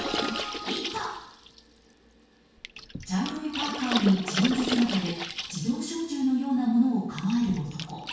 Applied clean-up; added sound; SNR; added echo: none; Water / Splash, splatter; 7 dB; reverberation time 0.6 s.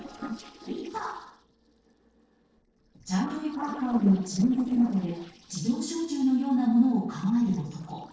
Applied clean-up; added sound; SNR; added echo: neural separator model SepFormer DNS4.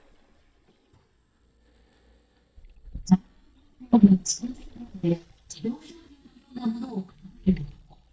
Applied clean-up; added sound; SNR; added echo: neural mask model DeepFilterNet 3.